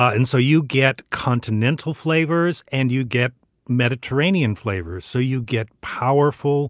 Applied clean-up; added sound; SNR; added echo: none; none; none; none.